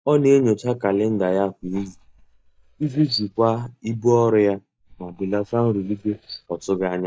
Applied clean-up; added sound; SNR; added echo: neural mask model DeepFilterNet 3.